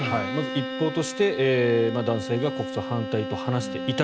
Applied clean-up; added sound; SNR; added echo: none; Bowed string instrument; 7 dB; none.